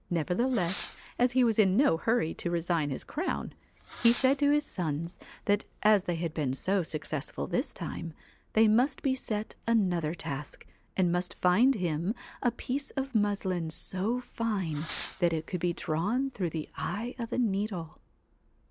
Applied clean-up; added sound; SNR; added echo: none; Fireworks; 14 dB; none.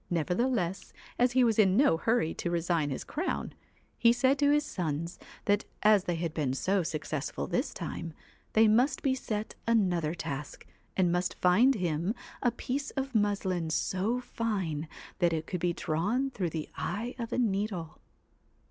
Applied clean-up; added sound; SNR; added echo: none; none; none; none.